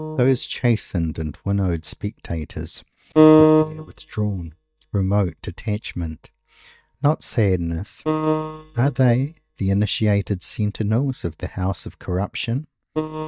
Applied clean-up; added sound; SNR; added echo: neural mask model DeepFilterNet 3.